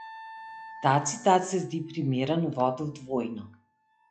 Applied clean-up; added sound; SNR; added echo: classical method log-MMSE.